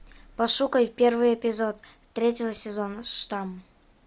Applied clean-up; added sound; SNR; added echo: none; none; none; none.